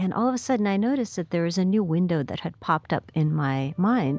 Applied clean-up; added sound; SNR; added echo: none; none; none; none.